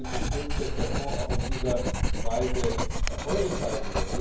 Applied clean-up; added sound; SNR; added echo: none; Writing; -5 dB; reverberation time 0.9 s.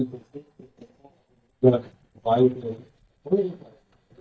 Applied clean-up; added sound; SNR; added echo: neural mask model DeepFilterNet 3.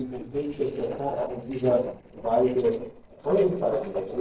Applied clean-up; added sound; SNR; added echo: neural separator model SepFormer DNS4.